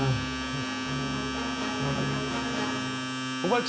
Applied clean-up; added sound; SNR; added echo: none; Domestic sounds, home sounds; 0 dB; none.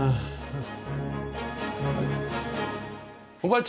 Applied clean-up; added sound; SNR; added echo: none; none; none; none.